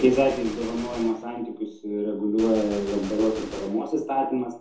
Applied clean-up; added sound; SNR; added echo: none; Gunshot, gunfire; 17 dB; reverberation time 0.5 s.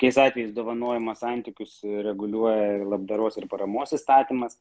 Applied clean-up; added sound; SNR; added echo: none; none; none; none.